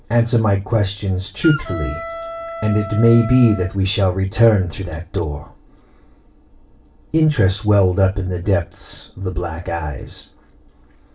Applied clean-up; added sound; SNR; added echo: none; Wind instrument, woodwind instrument; 11 dB; reverberation time 0.2 s.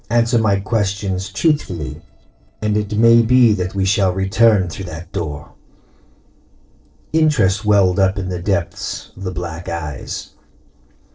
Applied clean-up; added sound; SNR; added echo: neural separator model SepFormer DNS4.